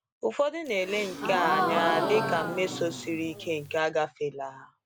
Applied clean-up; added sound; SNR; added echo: none; Gasp; 2 dB; none.